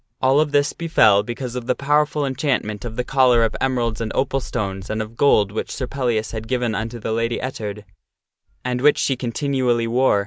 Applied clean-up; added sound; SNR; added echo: none; none; none; none.